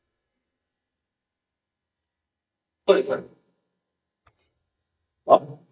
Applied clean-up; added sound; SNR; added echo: neural mask model DeepFilterNet 3.